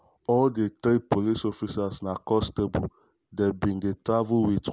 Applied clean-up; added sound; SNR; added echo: none; none; none; none.